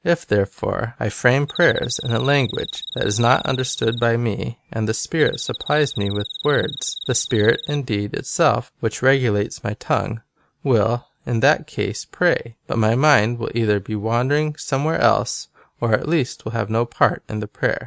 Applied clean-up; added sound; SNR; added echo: neural mask model RNNoise.